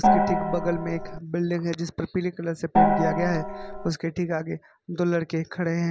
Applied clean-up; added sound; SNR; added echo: none; Gong; -4 dB; none.